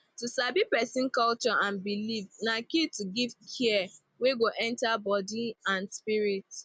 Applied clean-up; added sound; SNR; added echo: none; none; none; none.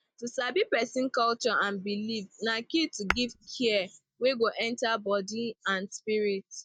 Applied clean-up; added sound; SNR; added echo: neural mask model DeepFilterNet 3.